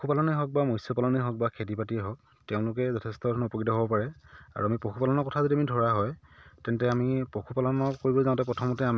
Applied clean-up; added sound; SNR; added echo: none; none; none; none.